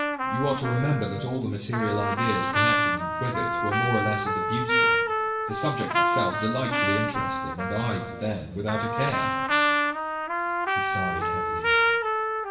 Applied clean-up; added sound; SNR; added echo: none; Trumpet; -4 dB; reverberation time 1.0 s.